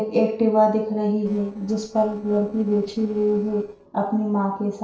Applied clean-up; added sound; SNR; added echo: neural separator model SepFormer DNS4.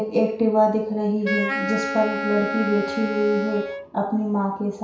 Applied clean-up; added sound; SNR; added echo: none; Wind instrument, woodwind instrument; 6 dB; reverberation time 0.6 s.